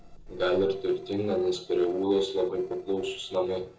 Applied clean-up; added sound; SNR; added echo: neural separator model SepFormer DNS4.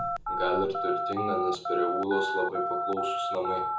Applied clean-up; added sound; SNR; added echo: none; Telephone; 0 dB; reverberation time 0.5 s.